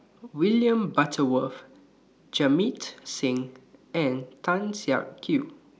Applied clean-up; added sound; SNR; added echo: none; none; none; none.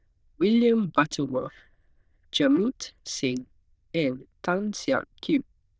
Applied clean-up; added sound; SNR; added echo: neural diffusion model UNIVERSE++.